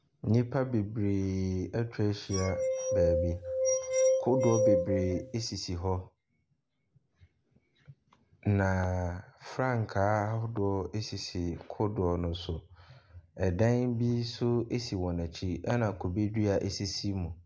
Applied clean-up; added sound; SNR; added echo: none; Glass; -2 dB; none.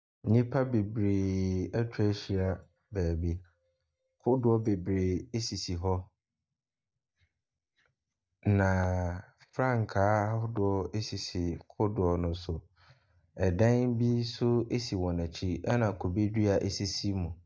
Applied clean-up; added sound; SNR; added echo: neural mask model DeepFilterNet 3.